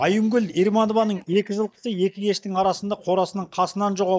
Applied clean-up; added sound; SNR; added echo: neural mask model DeepFilterNet 3.